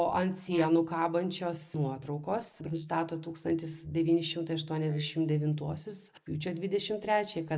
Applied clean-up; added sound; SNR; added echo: neural mask model Resemble Enhance denoiser.